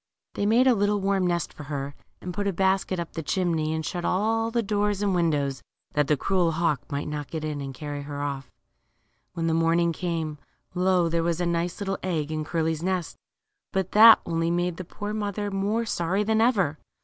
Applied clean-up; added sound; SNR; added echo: none; none; none; none.